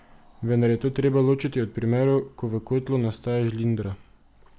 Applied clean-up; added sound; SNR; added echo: none; none; none; none.